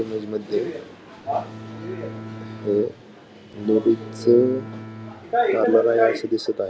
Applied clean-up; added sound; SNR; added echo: none; Bowed string instrument; 14 dB; none.